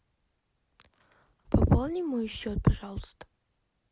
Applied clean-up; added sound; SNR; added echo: none; none; none; none.